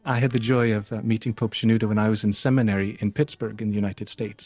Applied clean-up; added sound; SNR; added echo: neural separator model SepFormer DNS4.